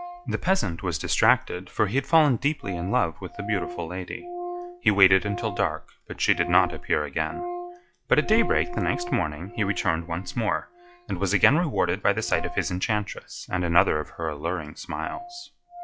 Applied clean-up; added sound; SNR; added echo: classical method log-MMSE.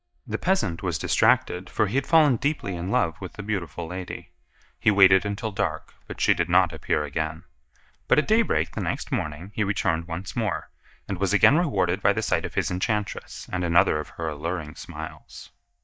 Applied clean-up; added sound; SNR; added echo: neural mask model DeepFilterNet 3.